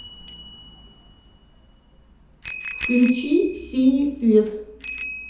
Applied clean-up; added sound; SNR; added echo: none; Bicycle bell; 8 dB; reverberation time 2.2 s.